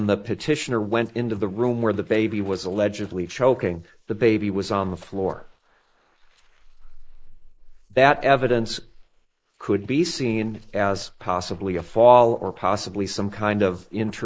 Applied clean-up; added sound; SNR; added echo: neural mask model Resemble Enhance denoiser.